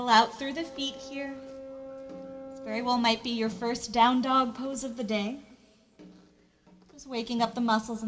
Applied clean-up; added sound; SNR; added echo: none; Boat, Water vehicle; 14 dB; reverberation time 0.8 s.